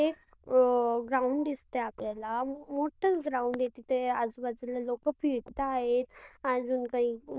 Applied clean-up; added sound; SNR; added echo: neural diffusion model UNIVERSE++.